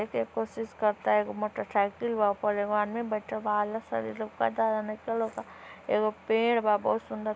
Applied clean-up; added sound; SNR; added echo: none; none; none; none.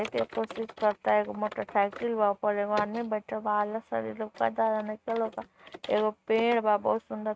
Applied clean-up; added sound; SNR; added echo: neural mask model RNNoise.